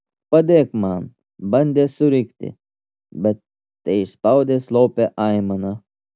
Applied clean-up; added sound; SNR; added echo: none; none; none; none.